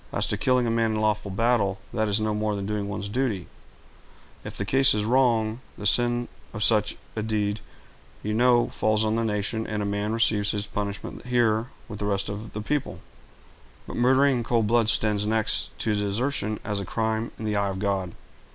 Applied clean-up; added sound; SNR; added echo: none; none; none; none.